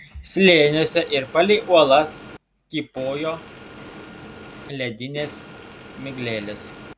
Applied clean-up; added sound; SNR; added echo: none; Motor vehicle (road) / Engine; 17 dB; none.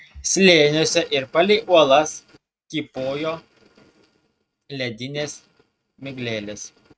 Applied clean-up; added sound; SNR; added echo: neural mask model RNNoise.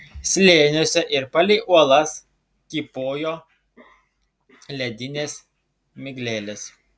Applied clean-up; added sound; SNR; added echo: none; none; none; none.